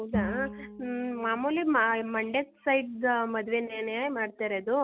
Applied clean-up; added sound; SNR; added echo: none; Bowed string instrument; 10 dB; none.